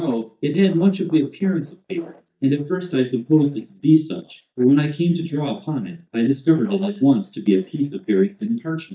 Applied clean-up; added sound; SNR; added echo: neural mask model DeepFilterNet 3.